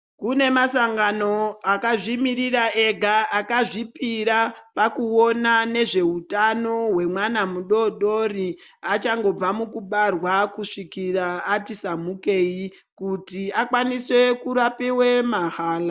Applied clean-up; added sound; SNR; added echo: none; none; none; none.